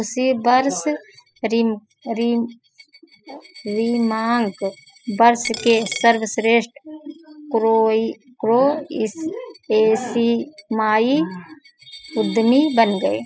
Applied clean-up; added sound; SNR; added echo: classical method spectral subtraction.